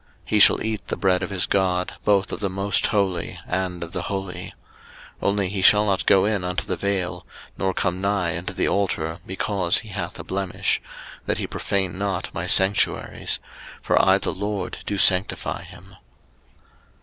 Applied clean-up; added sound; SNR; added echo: none; none; none; none.